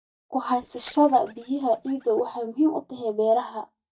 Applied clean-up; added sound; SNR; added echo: neural mask model DeepFilterNet 3.